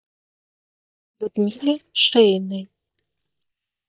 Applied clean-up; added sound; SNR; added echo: neural mask model DeepFilterNet 3.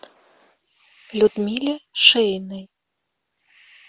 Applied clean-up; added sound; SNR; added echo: none; none; none; none.